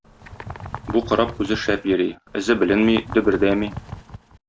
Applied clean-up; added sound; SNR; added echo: none; Bird; 13 dB; none.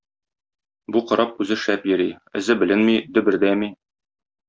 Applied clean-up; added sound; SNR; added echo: none; none; none; none.